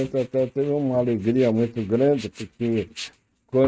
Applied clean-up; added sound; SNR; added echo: neural mask model RNNoise.